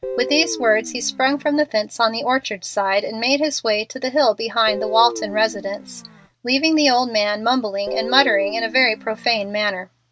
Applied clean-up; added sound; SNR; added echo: none; Guitar; 11 dB; none.